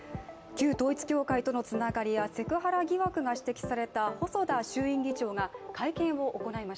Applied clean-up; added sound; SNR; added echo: none; none; none; none.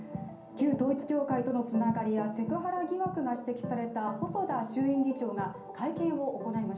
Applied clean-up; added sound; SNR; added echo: none; none; none; reverberation time 0.6 s.